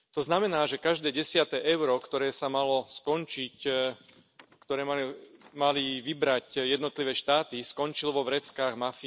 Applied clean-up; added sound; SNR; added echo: none; none; none; none.